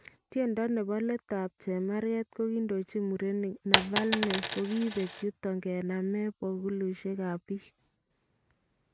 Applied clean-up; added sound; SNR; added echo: none; Coin (dropping); -1 dB; none.